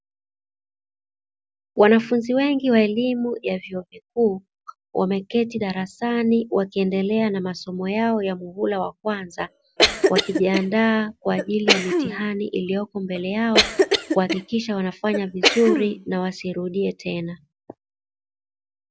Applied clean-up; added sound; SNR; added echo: none; Cough; 1 dB; none.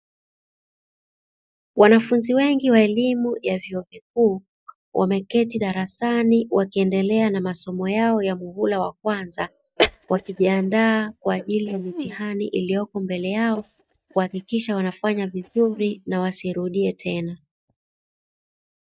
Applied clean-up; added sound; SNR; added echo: neural mask model DeepFilterNet 3.